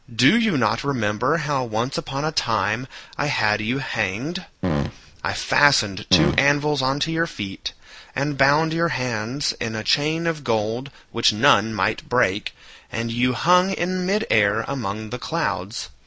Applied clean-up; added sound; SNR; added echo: none; Fart; 2 dB; none.